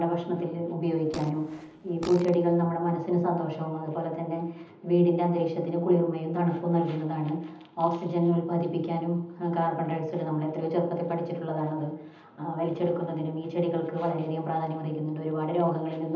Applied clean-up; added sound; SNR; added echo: none; Fart; 16 dB; reverberation time 0.8 s.